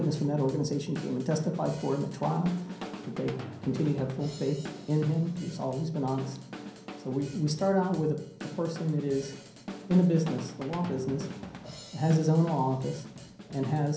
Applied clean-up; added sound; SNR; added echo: none; Drum / Drum kit; 14 dB; reverberation time 0.6 s.